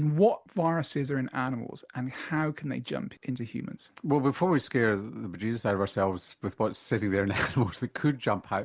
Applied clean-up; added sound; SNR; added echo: none; none; none; none.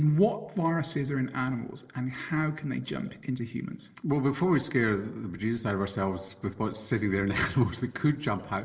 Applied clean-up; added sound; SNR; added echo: none; none; none; reverberation time 1.6 s.